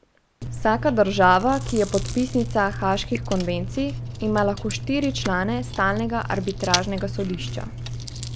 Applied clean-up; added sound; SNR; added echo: none; Chewing, mastication; 7 dB; none.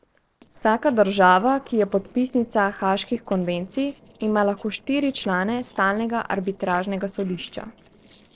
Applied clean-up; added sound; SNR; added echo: neural separator model SepFormer DNS4.